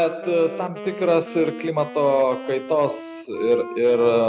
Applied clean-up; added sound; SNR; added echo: none; Wind instrument, woodwind instrument; 15 dB; none.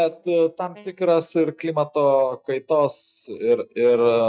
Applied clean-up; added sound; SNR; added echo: neural mask model DeepFilterNet 3.